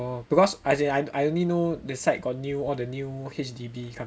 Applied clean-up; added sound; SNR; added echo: none; none; none; none.